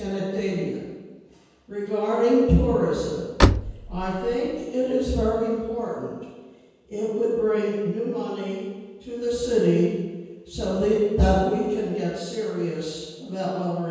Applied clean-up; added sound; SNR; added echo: none; Slam; -2 dB; reverberation time 1.2 s.